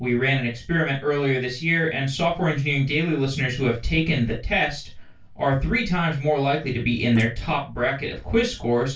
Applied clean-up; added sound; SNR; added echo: neural separator model SepFormer DNS4.